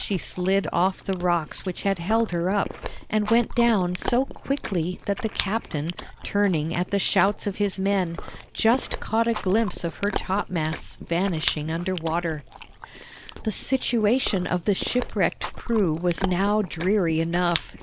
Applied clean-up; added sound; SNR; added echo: none; Chewing, mastication; 10 dB; none.